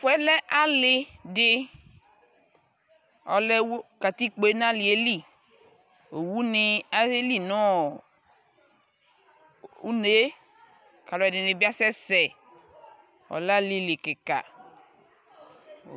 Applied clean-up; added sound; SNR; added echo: none; none; none; none.